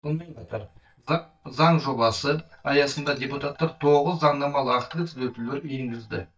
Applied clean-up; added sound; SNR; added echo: neural mask model DeepFilterNet 3.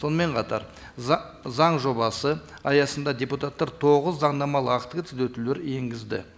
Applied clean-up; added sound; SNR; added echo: none; none; none; none.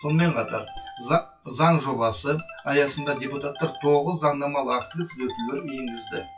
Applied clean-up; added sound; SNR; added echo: classical method WPE with log-MMSE.